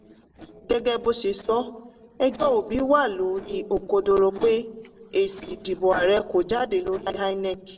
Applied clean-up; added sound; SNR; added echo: neural separator model SepFormer DNS4.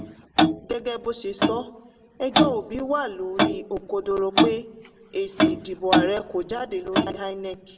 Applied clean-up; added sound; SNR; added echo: none; Clock; -3 dB; reverberation time 0.9 s.